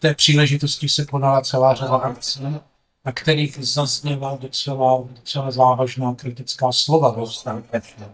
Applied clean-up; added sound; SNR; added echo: neural mask model DeepFilterNet 3.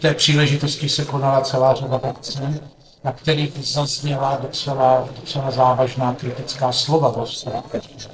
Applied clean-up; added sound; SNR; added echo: neural separator model SepFormer DNS4.